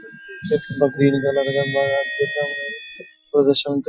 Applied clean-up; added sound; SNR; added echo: classical method Wiener filter.